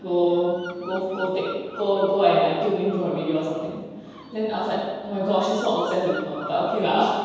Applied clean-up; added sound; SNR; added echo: none; Bird vocalization, bird call, bird song; 18 dB; reverberation time 1.2 s.